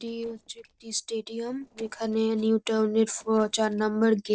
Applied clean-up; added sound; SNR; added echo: neural separator model SepFormer DNS4.